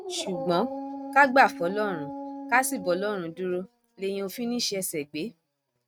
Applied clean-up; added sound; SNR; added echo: neural mask model RNNoise.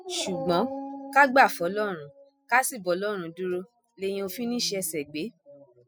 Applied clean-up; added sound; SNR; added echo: classical method spectral subtraction.